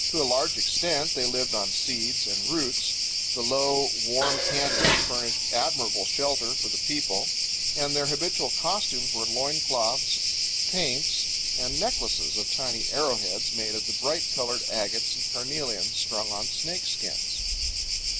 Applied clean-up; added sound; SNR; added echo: none; Cricket + Dishes, pots, and pans; -5 dB; none.